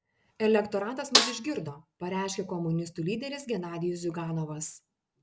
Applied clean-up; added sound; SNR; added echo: none; Snare drum; -2 dB; none.